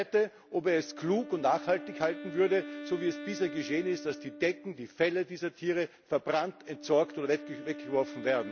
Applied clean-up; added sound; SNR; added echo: none; Wind instrument, woodwind instrument; 13 dB; none.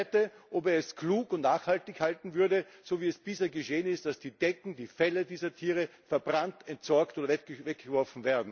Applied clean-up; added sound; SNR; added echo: none; none; none; none.